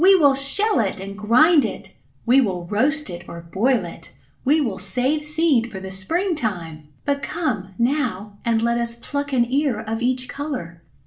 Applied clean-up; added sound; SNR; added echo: none; none; none; reverberation time 0.4 s.